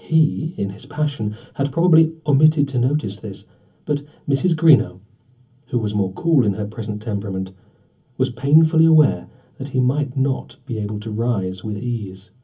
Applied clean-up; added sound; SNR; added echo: none; none; none; reverberation time 0.3 s.